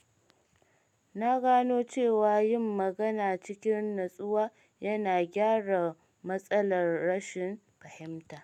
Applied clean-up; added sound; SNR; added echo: none; none; none; none.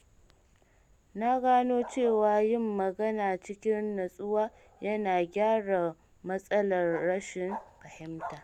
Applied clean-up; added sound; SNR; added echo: none; Bark; 20 dB; none.